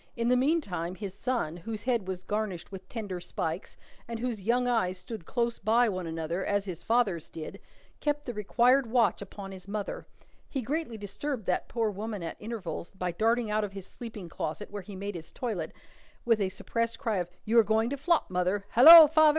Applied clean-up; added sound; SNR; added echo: none; none; none; none.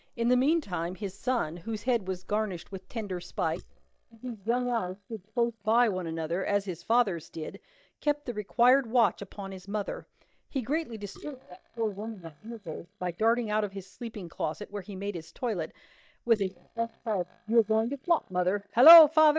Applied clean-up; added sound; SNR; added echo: neural mask model DeepFilterNet 3.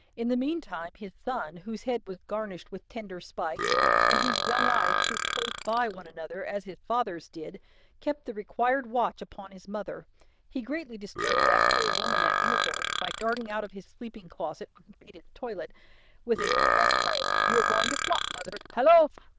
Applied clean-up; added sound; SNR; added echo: neural diffusion model UNIVERSE++.